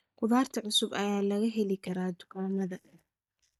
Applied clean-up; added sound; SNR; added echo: neural mask model DeepFilterNet 3.